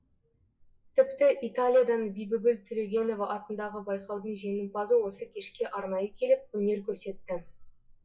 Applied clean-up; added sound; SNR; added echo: classical method WPE with log-MMSE.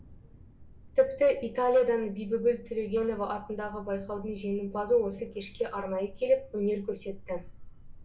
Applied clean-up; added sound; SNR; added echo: none; Thunder; 18 dB; reverberation time 0.2 s.